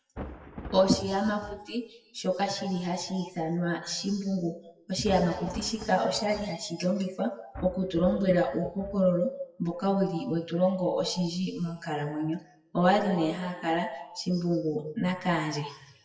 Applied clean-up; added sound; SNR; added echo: classical method WPE with log-MMSE.